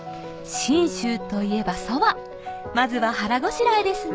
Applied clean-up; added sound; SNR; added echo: none; none; none; none.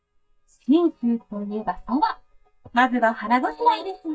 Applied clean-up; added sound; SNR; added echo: neural mask model DeepFilterNet 3.